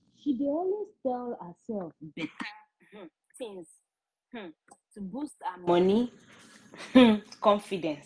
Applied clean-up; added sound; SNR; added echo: none; none; none; none.